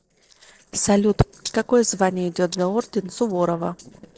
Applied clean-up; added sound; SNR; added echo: neural separator model SepFormer DNS4.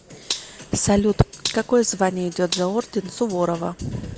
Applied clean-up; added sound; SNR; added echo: none; Gunshot, gunfire; 12 dB; none.